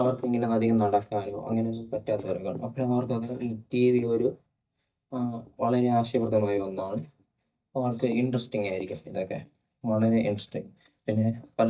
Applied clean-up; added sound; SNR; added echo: neural mask model DeepFilterNet 3.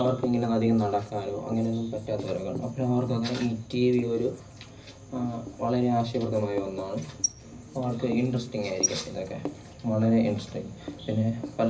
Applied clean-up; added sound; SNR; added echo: none; Writing; 12 dB; reverberation time 0.4 s.